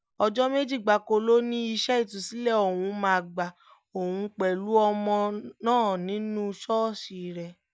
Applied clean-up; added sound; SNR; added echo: none; none; none; none.